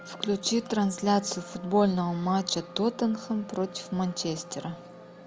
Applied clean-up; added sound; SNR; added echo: none; Wind instrument, woodwind instrument; 18 dB; none.